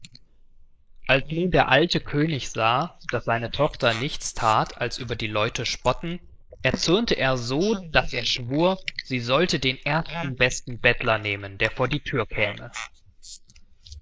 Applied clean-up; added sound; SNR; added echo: neural mask model Resemble Enhance denoiser.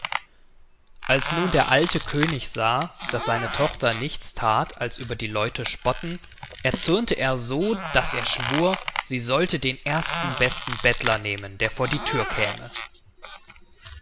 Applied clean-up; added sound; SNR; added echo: none; Squeak; 6 dB; none.